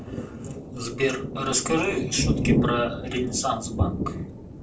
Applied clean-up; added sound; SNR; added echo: none; Thunder; 0 dB; reverberation time 0.2 s.